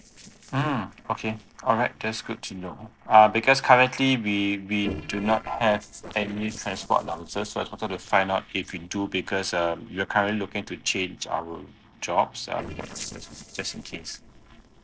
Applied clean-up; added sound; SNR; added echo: neural separator model SepFormer DNS4.